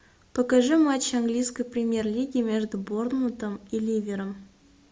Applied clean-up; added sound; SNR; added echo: none; none; none; none.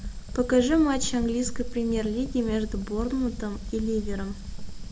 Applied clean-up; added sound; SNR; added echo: none; Fire; 7 dB; none.